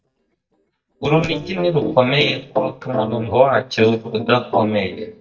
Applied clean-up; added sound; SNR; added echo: neural mask model DeepFilterNet 3.